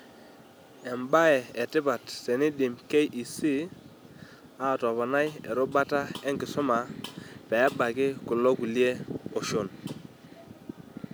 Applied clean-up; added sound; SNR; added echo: none; none; none; none.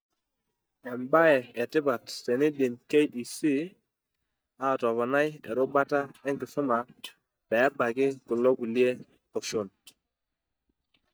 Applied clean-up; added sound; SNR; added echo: neural mask model DeepFilterNet 3.